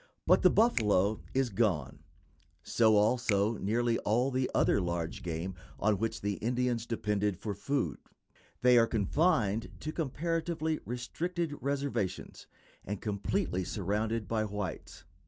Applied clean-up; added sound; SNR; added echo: none; Finger snapping + Boom; 12 dB; none.